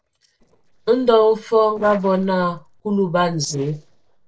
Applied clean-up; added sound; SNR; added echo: neural separator model SepFormer DNS4.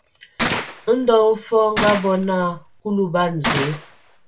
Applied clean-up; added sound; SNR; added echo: none; Gunshot, gunfire; 7 dB; reverberation time 0.2 s.